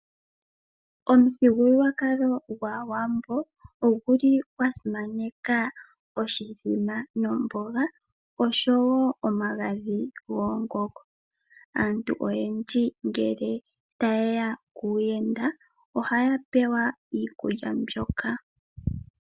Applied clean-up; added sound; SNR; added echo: none; none; none; none.